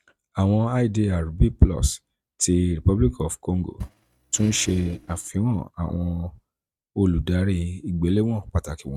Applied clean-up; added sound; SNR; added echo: neural mask model RNNoise.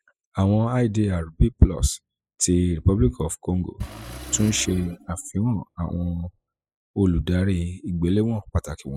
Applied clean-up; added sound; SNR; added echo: classical method spectral subtraction.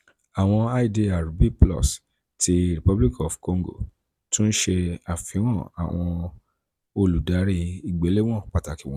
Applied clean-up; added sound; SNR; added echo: none; none; none; none.